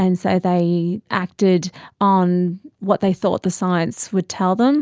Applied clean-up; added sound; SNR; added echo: none; none; none; none.